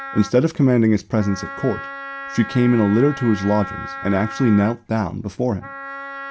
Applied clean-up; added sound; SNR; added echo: none; Wind instrument, woodwind instrument; 13 dB; none.